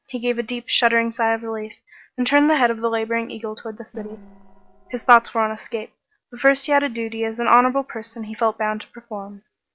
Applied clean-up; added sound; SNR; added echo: neural separator model SepFormer DNS4.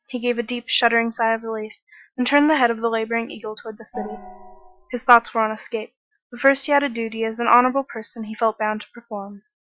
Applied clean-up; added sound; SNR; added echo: classical method Wiener filter.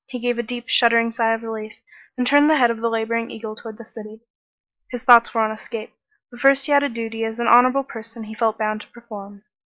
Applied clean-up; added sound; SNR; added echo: neural mask model Resemble Enhance denoiser.